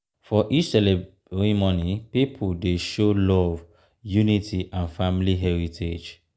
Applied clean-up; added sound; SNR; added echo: none; none; none; none.